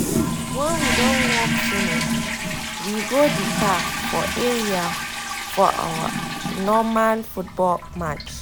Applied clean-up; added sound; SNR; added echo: none; Toilet flush; 0 dB; none.